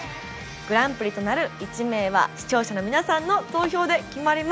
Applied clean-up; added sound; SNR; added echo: none; none; none; none.